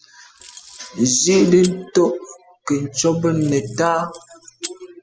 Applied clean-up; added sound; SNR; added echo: classical method spectral subtraction.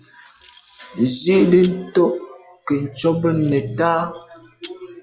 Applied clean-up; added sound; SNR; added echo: classical method log-MMSE.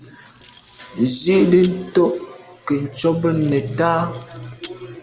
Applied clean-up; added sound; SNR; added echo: none; Keys jangling; 19 dB; none.